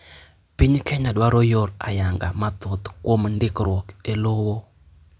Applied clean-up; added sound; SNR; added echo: none; none; none; none.